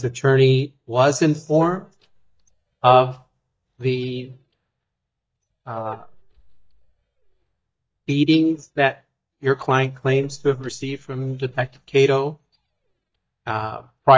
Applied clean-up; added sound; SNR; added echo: neural mask model DeepFilterNet 3.